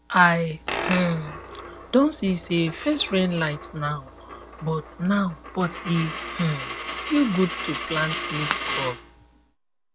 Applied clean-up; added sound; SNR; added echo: none; Coin (dropping); 11 dB; none.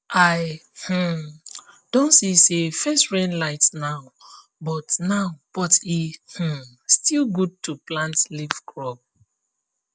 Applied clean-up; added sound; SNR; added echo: none; none; none; none.